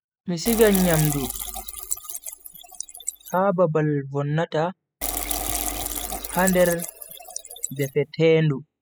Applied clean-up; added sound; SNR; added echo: classical method spectral subtraction.